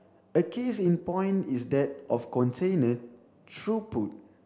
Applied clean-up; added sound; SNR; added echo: none; none; none; none.